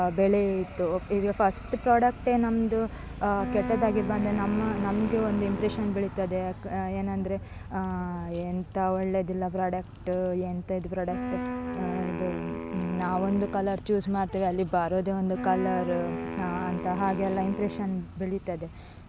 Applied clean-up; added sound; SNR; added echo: none; Wind instrument, woodwind instrument; 8 dB; none.